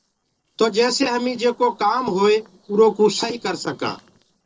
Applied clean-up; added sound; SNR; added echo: neural separator model SepFormer DNS4.